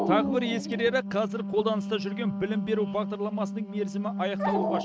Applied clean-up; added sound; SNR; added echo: neural mask model RNNoise.